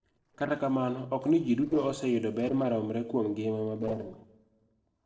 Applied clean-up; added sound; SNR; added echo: neural separator model SepFormer DNS4.